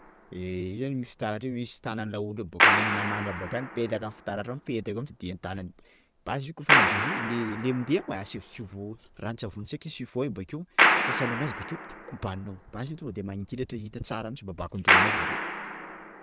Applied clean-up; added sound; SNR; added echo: none; Clapping; -4 dB; none.